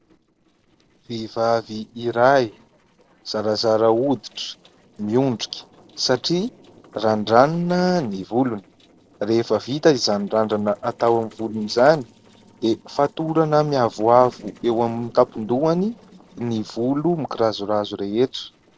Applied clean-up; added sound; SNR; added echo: neural separator model SepFormer DNS4.